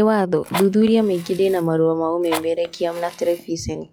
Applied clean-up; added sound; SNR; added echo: classical method log-MMSE.